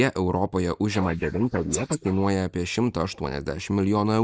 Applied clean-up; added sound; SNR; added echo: neural mask model Resemble Enhance denoiser.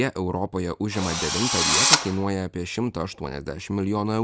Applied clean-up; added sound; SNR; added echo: none; Drill; -4 dB; none.